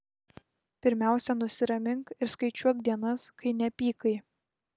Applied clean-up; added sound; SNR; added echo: none; none; none; none.